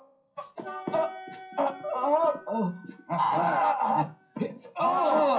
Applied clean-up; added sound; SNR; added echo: classical method WPE with log-MMSE.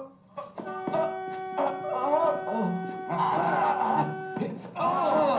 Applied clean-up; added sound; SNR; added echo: none; Wind instrument, woodwind instrument; 9 dB; reverberation time 0.6 s.